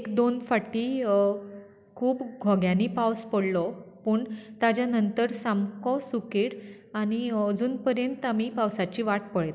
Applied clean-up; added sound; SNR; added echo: none; none; none; none.